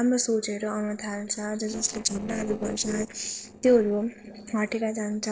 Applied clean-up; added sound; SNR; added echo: neural separator model SepFormer DNS4.